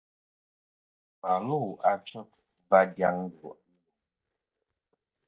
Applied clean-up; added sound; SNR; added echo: neural mask model DeepFilterNet 3.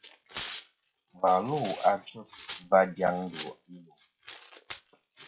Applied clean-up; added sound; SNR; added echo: classical method WPE with log-MMSE.